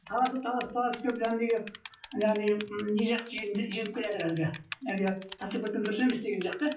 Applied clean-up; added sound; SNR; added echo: classical method WPE with log-MMSE.